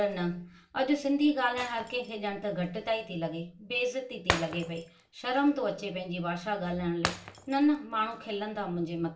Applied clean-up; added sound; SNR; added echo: none; Shatter; 11 dB; reverberation time 0.2 s.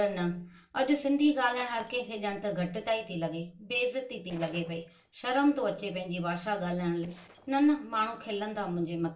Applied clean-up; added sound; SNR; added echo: neural separator model SepFormer DNS4.